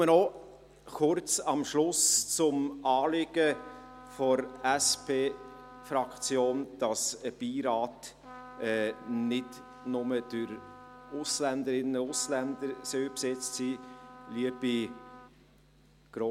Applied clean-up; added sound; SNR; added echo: none; Trumpet; 19 dB; none.